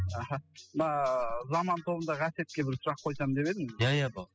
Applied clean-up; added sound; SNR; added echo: classical method spectral subtraction.